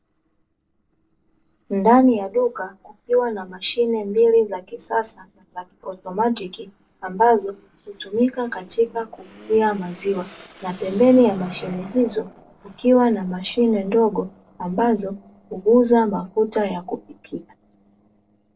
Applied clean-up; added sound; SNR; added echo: neural separator model SepFormer DNS4.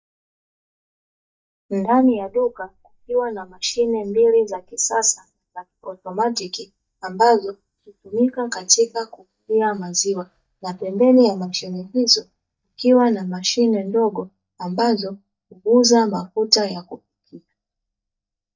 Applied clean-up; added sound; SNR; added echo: neural mask model DeepFilterNet 3.